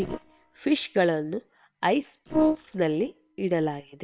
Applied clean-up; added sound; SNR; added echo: neural separator model SepFormer WHAM!.